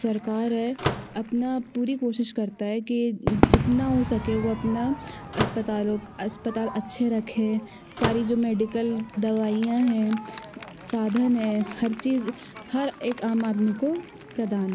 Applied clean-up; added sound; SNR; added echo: none; Slam / Microwave oven + Crowd / Fireworks; 6 dB; none.